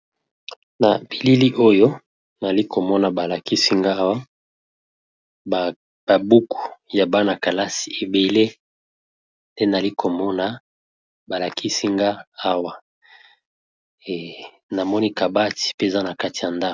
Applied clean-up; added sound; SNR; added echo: none; none; none; none.